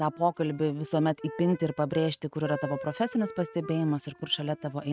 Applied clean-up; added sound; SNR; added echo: neural mask model RNNoise.